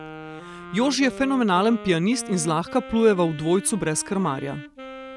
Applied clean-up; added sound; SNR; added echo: none; Wind instrument, woodwind instrument; 15 dB; none.